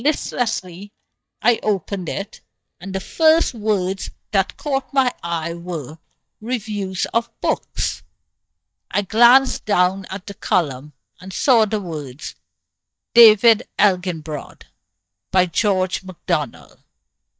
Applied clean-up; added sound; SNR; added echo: neural mask model DeepFilterNet 3.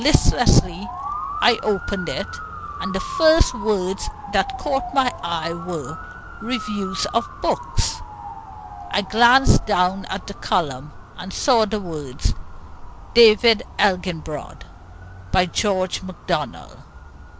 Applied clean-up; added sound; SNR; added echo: none; Motor vehicle (road) / Siren; 12 dB; none.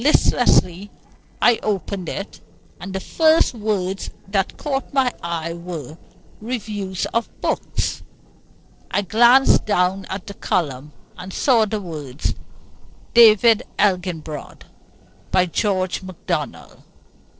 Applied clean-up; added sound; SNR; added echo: neural separator model SepFormer DNS4.